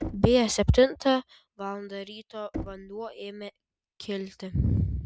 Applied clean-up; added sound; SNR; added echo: none; Knock; 17 dB; none.